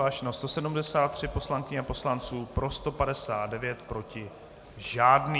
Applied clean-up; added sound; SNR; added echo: none; none; none; none.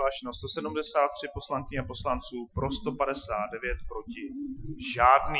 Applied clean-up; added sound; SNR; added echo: classical method Wiener filter.